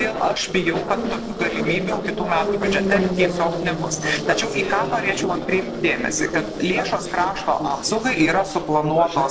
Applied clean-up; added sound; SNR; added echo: neural separator model SepFormer DNS4.